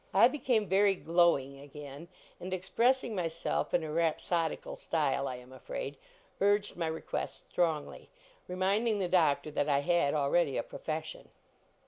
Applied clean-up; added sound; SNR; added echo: none; none; none; none.